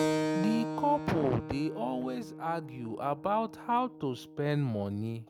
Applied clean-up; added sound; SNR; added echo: none; Keyboard (musical); 5 dB; none.